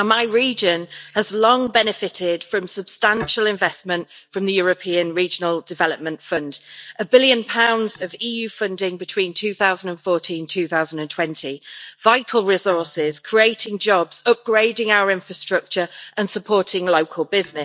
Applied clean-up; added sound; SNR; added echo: neural mask model DeepFilterNet 3.